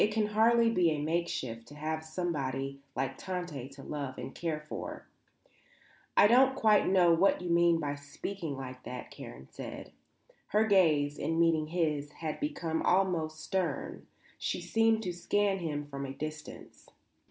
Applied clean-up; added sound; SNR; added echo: none; none; none; none.